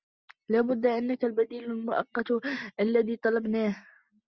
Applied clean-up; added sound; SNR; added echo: none; none; none; none.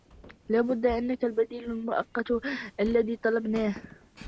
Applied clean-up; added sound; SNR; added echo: none; Walk, footsteps; 19 dB; none.